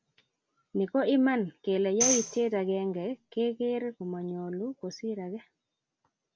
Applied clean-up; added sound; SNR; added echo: none; Tambourine; 2 dB; none.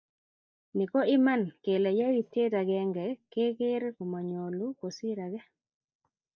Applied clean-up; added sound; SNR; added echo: neural mask model DeepFilterNet 3.